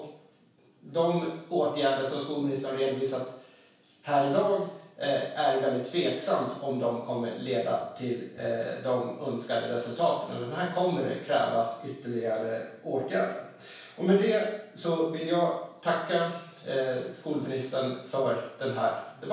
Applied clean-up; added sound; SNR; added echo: none; none; none; reverberation time 0.7 s.